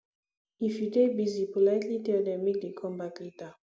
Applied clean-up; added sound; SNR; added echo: none; none; none; none.